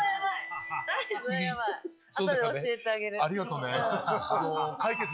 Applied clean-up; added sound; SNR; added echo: classical method log-MMSE.